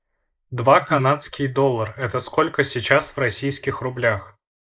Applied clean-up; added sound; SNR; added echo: neural mask model Resemble Enhance denoiser.